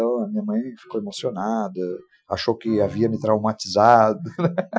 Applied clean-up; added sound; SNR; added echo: classical method Wiener filter.